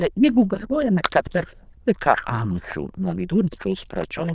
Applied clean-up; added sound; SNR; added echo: neural diffusion model UNIVERSE++.